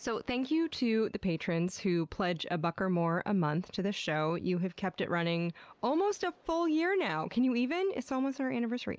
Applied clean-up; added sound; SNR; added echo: none; none; none; none.